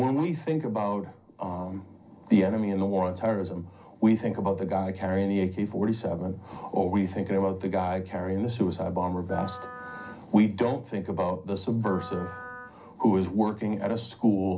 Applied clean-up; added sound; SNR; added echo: none; Wind instrument, woodwind instrument; 16 dB; reverberation time 0.3 s.